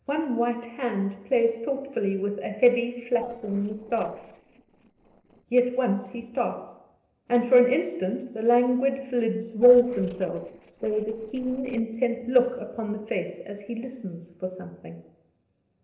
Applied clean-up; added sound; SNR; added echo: neural separator model SepFormer DNS4.